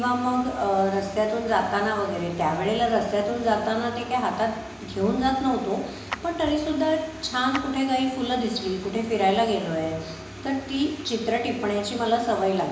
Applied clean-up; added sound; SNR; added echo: none; Clapping; 17 dB; reverberation time 1.0 s.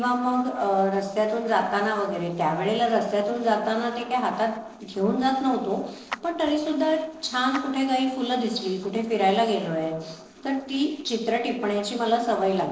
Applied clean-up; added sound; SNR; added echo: neural separator model SepFormer DNS4.